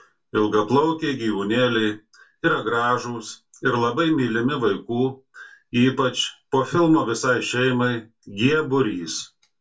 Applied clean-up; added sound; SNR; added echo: none; none; none; reverberation time 0.2 s.